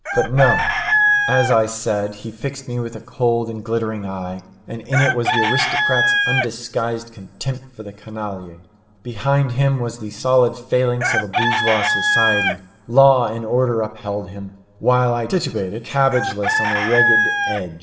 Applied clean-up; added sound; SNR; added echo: none; Chicken, rooster; 2 dB; reverberation time 2.7 s.